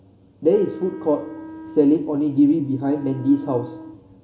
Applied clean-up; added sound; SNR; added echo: none; Wind instrument, woodwind instrument; 16 dB; reverberation time 1.5 s.